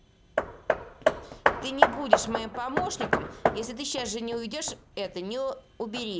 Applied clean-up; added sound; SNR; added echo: none; Hammer; -5 dB; none.